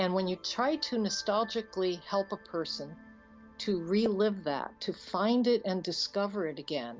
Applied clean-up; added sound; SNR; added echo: none; none; none; none.